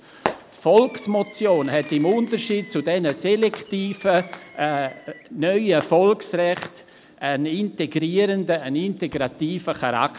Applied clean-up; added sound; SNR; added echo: none; Fireworks; 18 dB; none.